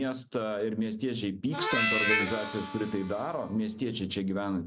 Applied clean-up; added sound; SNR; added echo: none; Harmonica; 0 dB; none.